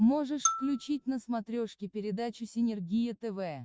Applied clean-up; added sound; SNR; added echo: neural mask model RNNoise.